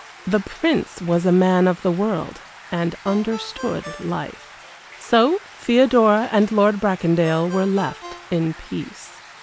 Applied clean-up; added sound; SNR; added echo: none; Stream + Ringtone; 19 dB; none.